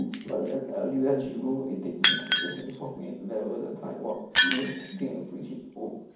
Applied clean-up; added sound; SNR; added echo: none; Shatter; -2 dB; reverberation time 1.2 s.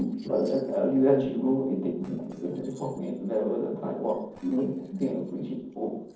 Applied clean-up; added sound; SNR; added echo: neural separator model SepFormer DNS4.